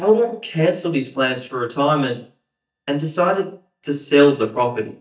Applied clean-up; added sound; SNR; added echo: neural mask model DeepFilterNet 3.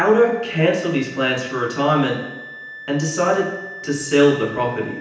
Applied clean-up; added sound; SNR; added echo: none; Wind instrument, woodwind instrument; 16 dB; reverberation time 0.9 s.